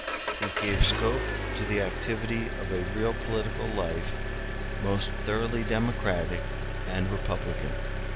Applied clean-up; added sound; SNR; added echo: none; Engine; 0 dB; none.